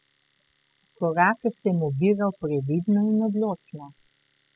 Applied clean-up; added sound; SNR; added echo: classical method spectral subtraction.